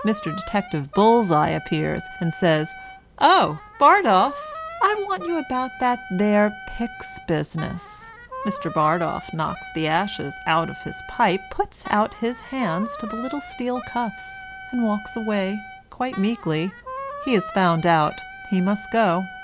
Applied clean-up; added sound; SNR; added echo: none; Wind instrument, woodwind instrument; 14 dB; none.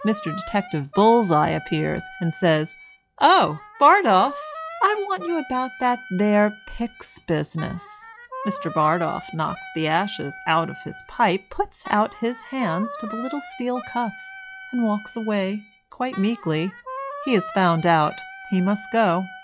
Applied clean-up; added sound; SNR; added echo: classical method log-MMSE.